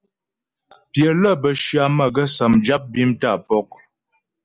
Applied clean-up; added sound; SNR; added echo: none; none; none; none.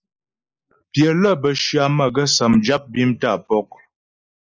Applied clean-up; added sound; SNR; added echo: neural mask model Resemble Enhance denoiser.